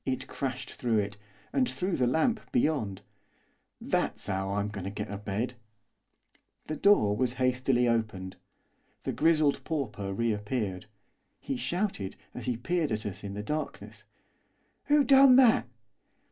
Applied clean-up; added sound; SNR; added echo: none; none; none; none.